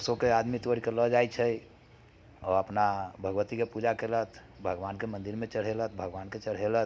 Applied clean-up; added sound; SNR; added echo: none; none; none; none.